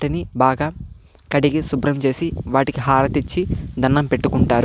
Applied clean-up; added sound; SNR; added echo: none; none; none; none.